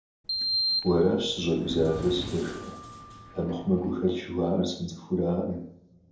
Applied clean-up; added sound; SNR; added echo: none; Sliding door; 6 dB; reverberation time 2.7 s.